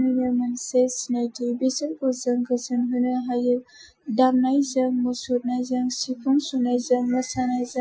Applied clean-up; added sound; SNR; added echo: classical method Wiener filter.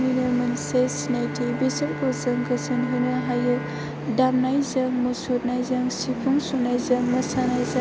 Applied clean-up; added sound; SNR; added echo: none; Bowed string instrument; 11 dB; none.